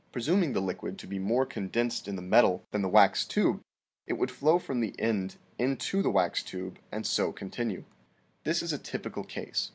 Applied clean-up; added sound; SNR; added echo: none; none; none; none.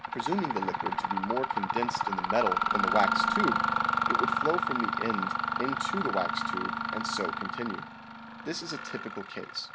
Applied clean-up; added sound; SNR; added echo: none; Mechanisms; -4 dB; none.